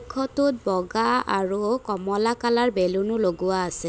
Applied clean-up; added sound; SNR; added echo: none; none; none; none.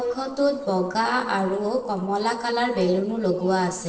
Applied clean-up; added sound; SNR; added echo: neural separator model SepFormer DNS4.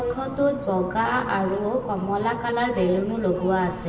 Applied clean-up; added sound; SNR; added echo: none; Ocean; 14 dB; reverberation time 1.2 s.